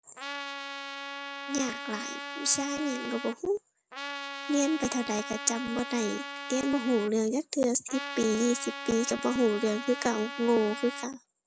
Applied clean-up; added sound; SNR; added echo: none; Trumpet; 9 dB; none.